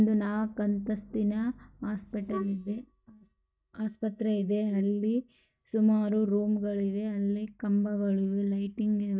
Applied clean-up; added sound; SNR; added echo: neural mask model DeepFilterNet 3.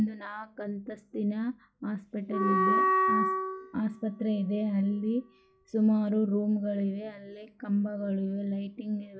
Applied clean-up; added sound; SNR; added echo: classical method log-MMSE.